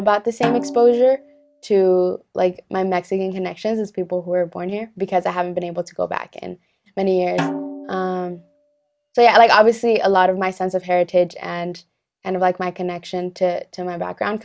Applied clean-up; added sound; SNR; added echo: none; Snare drum; 11 dB; none.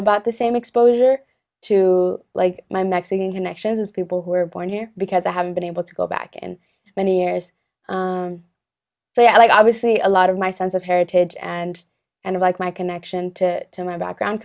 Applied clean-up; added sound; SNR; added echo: none; none; none; none.